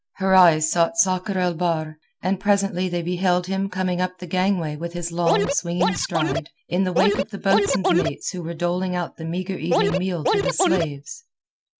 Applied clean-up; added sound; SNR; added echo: neural mask model Resemble Enhance denoiser.